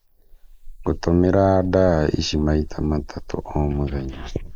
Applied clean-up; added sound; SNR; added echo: neural mask model Resemble Enhance denoiser.